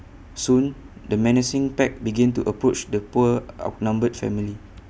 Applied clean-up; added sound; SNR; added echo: none; none; none; none.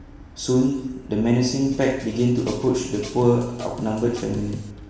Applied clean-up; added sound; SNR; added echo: none; Drum kit; 16 dB; reverberation time 1.1 s.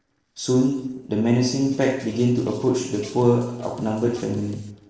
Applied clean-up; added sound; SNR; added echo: neural separator model SepFormer DNS4.